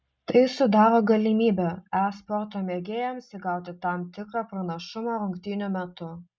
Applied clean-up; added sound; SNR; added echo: none; none; none; none.